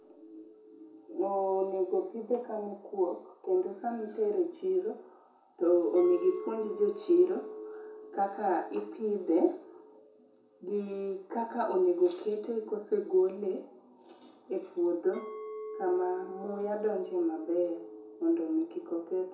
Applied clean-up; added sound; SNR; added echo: none; Chink, clink; 17 dB; reverberation time 0.5 s.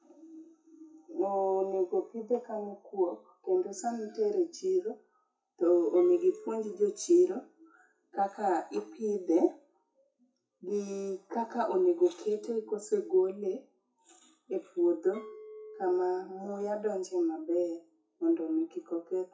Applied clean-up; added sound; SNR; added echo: classical method WPE with log-MMSE.